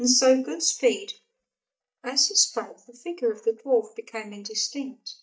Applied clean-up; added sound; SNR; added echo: neural mask model DeepFilterNet 3.